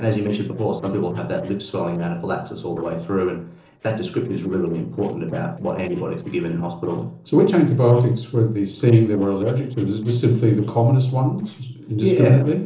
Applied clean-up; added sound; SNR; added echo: neural separator model SepFormer DNS4.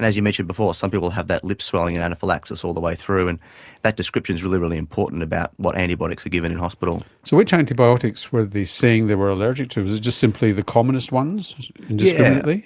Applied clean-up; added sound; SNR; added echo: none; none; none; none.